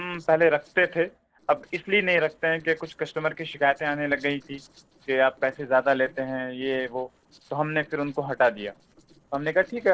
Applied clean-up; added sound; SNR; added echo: neural separator model SepFormer DNS4.